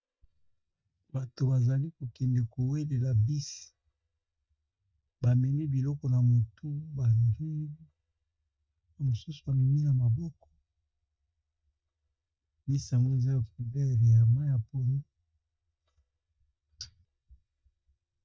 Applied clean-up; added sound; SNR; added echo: neural mask model DeepFilterNet 3.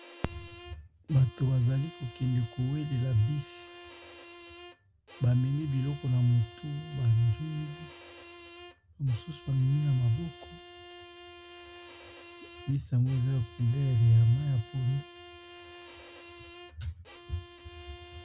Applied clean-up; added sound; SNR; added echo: none; Bowed string instrument; 19 dB; none.